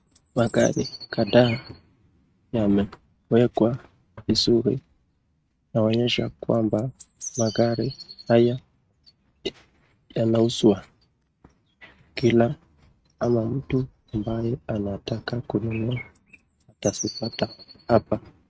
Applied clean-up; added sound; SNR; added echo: neural mask model RNNoise.